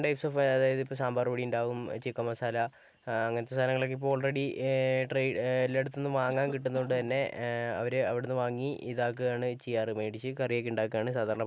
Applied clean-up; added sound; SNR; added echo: none; Cough; 20 dB; none.